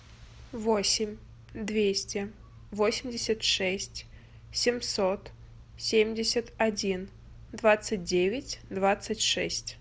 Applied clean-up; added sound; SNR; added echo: none; none; none; none.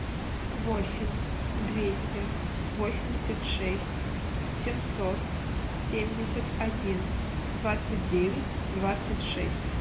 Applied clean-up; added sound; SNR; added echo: none; Water; -2 dB; reverberation time 0.3 s.